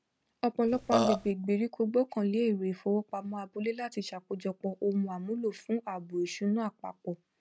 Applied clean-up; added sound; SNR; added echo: none; Burping, eructation; -2 dB; none.